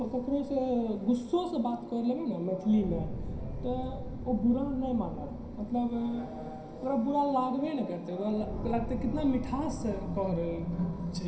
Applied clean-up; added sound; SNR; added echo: none; Fire; 10 dB; reverberation time 0.5 s.